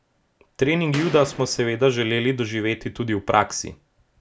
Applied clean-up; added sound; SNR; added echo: none; Boom; 13 dB; none.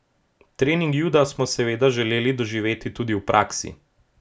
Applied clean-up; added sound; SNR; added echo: none; none; none; none.